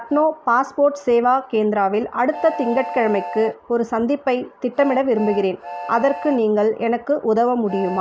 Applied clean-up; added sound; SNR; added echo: none; Train; 14 dB; none.